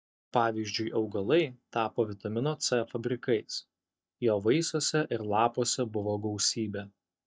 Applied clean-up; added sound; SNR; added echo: neural mask model DeepFilterNet 3.